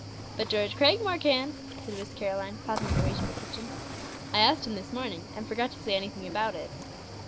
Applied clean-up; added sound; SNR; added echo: none; Cricket / Waves, surf; 6 dB; none.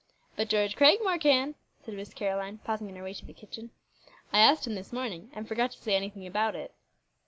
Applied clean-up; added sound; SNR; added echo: none; none; none; none.